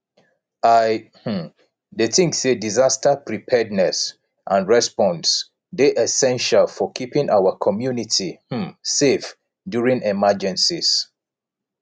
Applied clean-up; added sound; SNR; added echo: none; none; none; none.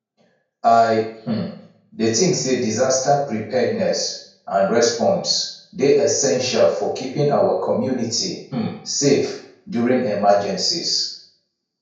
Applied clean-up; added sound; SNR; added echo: none; none; none; reverberation time 0.5 s.